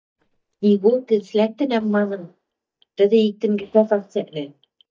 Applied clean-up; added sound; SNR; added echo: neural mask model DeepFilterNet 3.